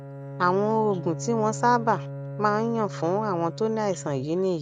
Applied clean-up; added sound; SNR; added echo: none; Bowed string instrument; 10 dB; none.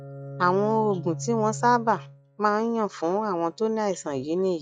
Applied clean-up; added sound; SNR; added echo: classical method log-MMSE.